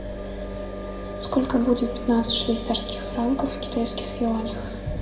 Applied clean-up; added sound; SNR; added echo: none; Wind instrument, woodwind instrument; 18 dB; reverberation time 1.4 s.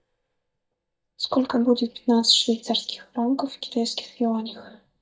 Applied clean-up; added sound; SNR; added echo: neural mask model DeepFilterNet 3.